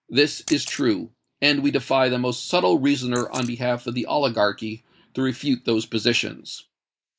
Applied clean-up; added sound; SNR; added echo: neural mask model Resemble Enhance denoiser.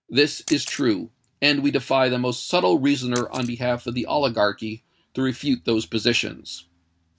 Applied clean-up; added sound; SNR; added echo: neural mask model RNNoise.